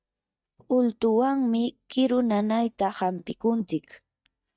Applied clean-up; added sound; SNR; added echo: neural mask model DeepFilterNet 3.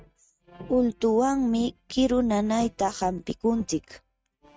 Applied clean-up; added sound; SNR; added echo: neural mask model RNNoise.